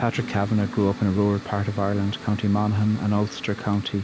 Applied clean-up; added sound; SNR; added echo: none; Mechanical fan; 19 dB; none.